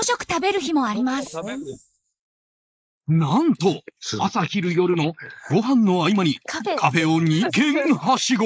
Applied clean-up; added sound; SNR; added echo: neural mask model Resemble Enhance denoiser.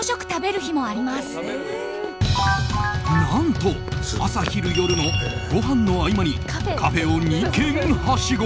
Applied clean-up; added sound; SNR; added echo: none; Run + Organ; 14 dB; none.